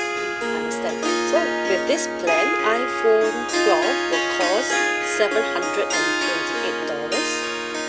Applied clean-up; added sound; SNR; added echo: none; Harp; -2 dB; none.